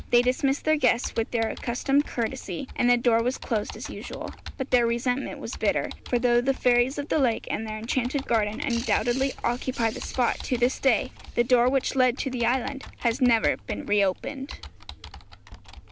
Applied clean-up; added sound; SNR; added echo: none; Bird + Computer keyboard; 15 dB; none.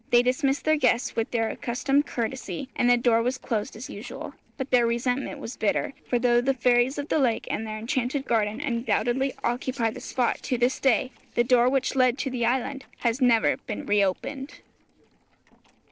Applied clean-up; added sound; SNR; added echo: neural separator model SepFormer DNS4.